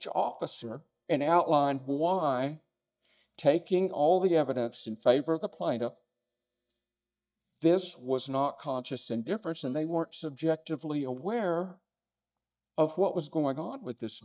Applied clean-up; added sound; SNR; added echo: neural mask model DeepFilterNet 3.